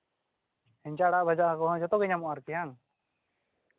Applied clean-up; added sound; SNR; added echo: none; none; none; none.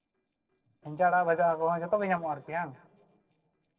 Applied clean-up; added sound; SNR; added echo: neural separator model SepFormer DNS4.